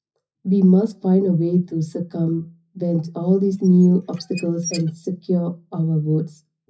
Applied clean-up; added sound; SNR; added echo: classical method WPE with log-MMSE.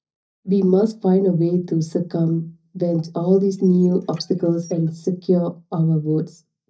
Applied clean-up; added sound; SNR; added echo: neural mask model DeepFilterNet 3.